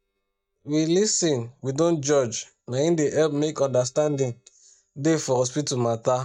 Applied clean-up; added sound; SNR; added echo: neural mask model DeepFilterNet 3.